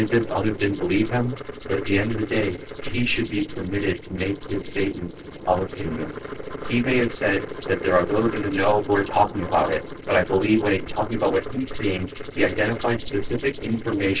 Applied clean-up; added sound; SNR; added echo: neural separator model SepFormer DNS4.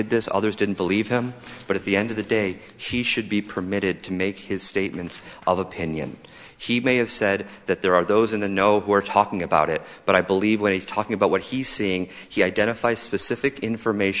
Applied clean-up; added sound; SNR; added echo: none; none; none; none.